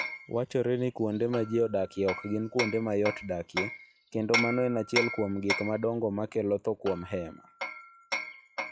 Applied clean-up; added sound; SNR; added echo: classical method log-MMSE.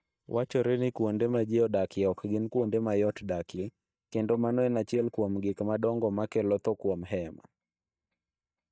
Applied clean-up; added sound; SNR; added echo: neural mask model DeepFilterNet 3.